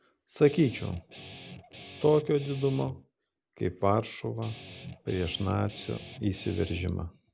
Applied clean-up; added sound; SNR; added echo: none; Guitar; 13 dB; none.